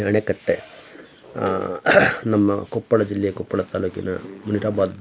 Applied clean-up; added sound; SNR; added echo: none; none; none; none.